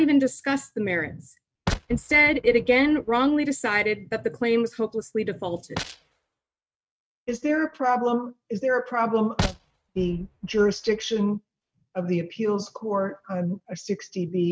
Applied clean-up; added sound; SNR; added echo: neural mask model RNNoise.